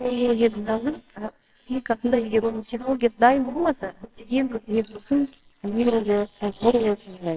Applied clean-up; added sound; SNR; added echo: neural separator model SepFormer WHAMR!.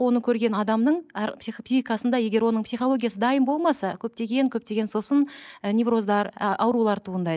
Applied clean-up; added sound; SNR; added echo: none; none; none; none.